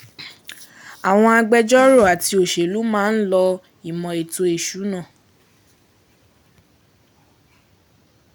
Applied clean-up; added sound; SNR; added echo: none; Snare drum; 18 dB; none.